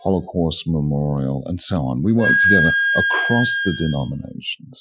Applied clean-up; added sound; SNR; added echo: classical method Wiener filter.